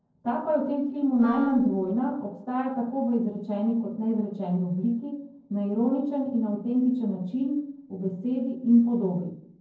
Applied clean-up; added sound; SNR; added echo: neural separator model SepFormer DNS4.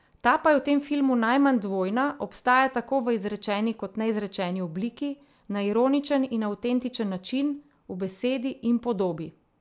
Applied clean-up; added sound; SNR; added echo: none; none; none; none.